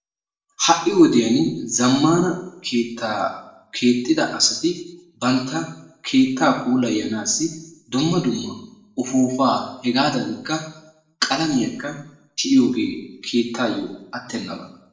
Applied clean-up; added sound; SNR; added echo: none; none; none; reverberation time 0.7 s.